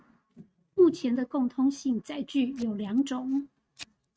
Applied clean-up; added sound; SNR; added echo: neural mask model RNNoise.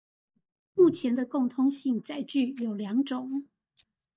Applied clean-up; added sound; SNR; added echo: neural mask model DeepFilterNet 3.